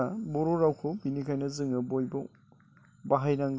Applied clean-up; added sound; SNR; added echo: none; none; none; none.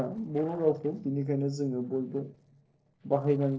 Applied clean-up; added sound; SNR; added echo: neural separator model SepFormer DNS4.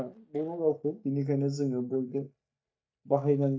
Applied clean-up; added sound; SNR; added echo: neural mask model DeepFilterNet 3.